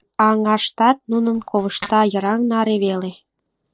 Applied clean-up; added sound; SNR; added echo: neural separator model SepFormer DNS4.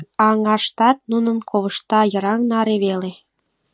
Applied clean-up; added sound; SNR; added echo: none; none; none; none.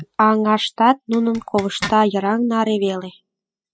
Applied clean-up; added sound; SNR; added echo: classical method spectral subtraction.